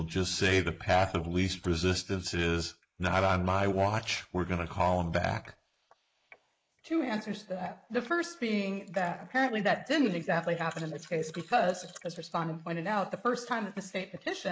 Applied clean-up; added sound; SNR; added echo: neural mask model Resemble Enhance denoiser.